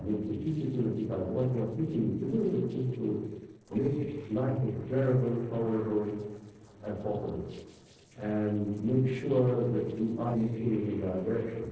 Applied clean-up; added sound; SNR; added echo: neural separator model SepFormer DNS4.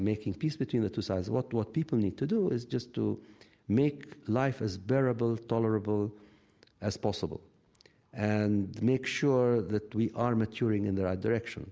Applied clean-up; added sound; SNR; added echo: none; none; none; none.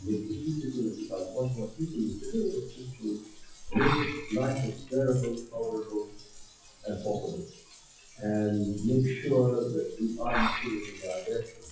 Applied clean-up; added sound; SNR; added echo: classical method WPE with log-MMSE.